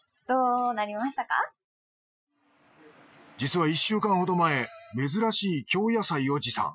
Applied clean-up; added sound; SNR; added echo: classical method Wiener filter.